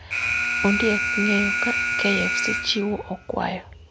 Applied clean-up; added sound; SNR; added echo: none; Alarm; -1 dB; none.